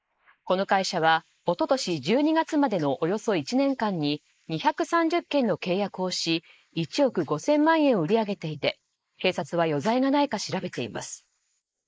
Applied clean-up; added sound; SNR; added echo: neural mask model Resemble Enhance denoiser.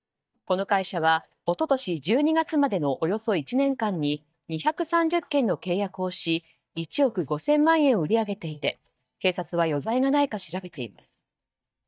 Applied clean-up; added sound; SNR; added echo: neural mask model DeepFilterNet 3.